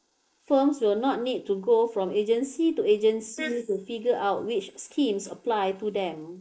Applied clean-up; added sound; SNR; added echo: neural mask model Resemble Enhance denoiser.